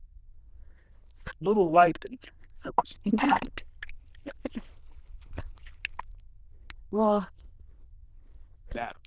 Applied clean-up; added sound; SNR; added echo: neural diffusion model UNIVERSE++.